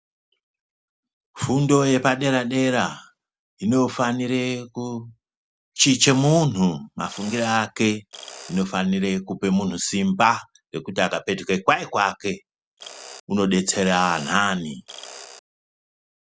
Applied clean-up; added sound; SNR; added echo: none; Mechanisms; 19 dB; none.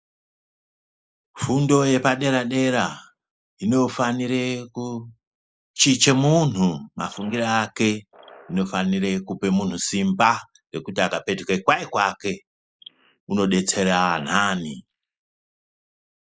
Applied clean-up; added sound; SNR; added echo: neural mask model Resemble Enhance denoiser.